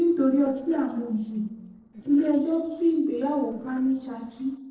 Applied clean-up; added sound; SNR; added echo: neural separator model SepFormer DNS4.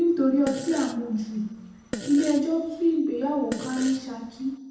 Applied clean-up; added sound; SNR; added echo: none; Fart; 14 dB; reverberation time 0.9 s.